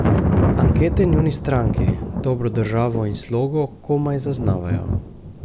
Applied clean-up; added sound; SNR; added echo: none; Thunder; -1 dB; none.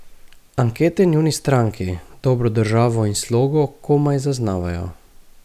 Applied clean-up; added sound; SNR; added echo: none; none; none; none.